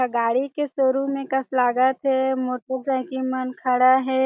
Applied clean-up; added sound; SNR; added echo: none; none; none; none.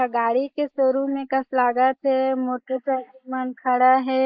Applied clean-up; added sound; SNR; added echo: neural mask model Resemble Enhance denoiser.